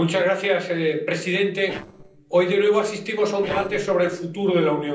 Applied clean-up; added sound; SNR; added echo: neural separator model SepFormer DNS4.